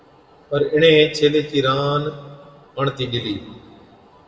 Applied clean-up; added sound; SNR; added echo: none; none; none; reverberation time 1.3 s.